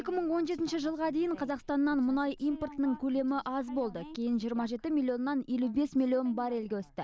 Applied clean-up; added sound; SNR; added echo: none; none; none; none.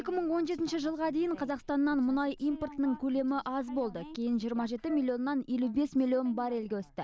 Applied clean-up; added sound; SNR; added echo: none; Wind instrument, woodwind instrument; 19 dB; none.